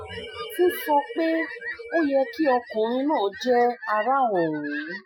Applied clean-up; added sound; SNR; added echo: classical method Wiener filter.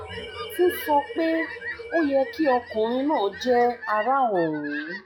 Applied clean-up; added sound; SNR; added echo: classical method log-MMSE.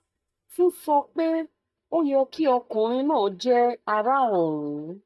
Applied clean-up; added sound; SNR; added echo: neural mask model DeepFilterNet 3.